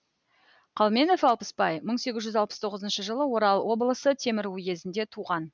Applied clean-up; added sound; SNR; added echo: none; none; none; none.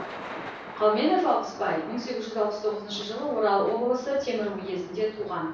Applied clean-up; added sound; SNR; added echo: none; Thunder / Rain; 15 dB; reverberation time 0.6 s.